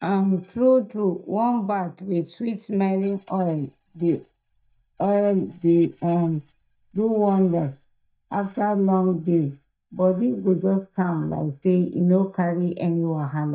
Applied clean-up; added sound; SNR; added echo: neural mask model DeepFilterNet 3.